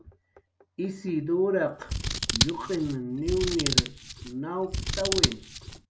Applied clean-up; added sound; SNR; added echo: none; Scissors; -1 dB; none.